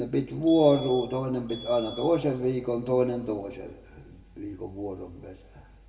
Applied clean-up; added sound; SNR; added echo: none; Alarm; 17 dB; reverberation time 0.8 s.